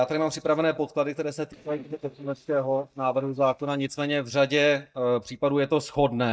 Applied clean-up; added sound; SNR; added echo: neural mask model DeepFilterNet 3.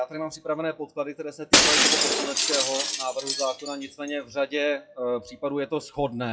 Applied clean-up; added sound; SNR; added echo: classical method WPE with log-MMSE.